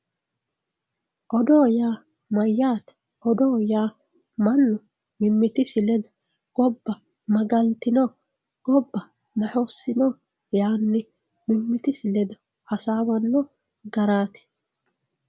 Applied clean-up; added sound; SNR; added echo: none; none; none; none.